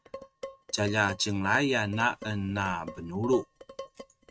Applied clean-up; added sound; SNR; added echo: neural mask model RNNoise.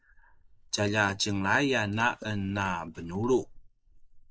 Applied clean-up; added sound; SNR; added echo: neural mask model Resemble Enhance denoiser.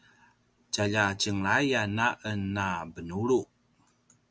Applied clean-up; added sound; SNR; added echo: none; none; none; none.